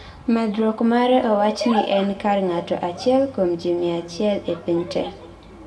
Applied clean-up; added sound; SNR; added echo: none; none; none; reverberation time 1.3 s.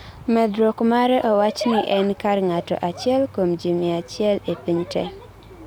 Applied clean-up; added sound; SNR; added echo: none; none; none; none.